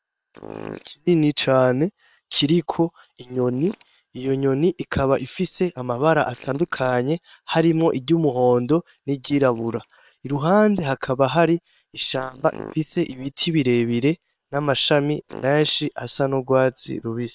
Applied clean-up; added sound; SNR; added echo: neural separator model SepFormer WHAM!.